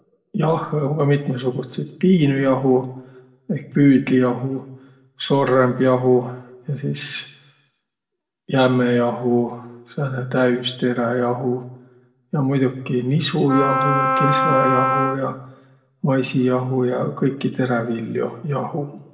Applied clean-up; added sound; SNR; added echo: none; Wind instrument, woodwind instrument; -1 dB; reverberation time 0.7 s.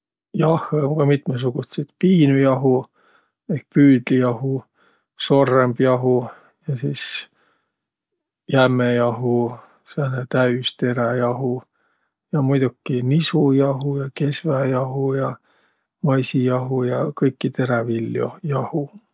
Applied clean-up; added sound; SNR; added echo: none; none; none; none.